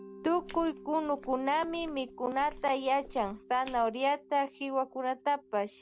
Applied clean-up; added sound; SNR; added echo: none; Walk, footsteps + Mallet percussion; 19 dB; none.